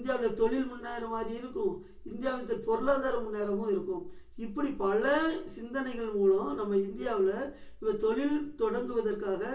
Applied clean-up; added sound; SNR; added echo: none; none; none; reverberation time 0.1 s.